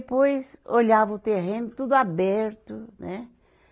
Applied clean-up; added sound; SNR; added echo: none; none; none; none.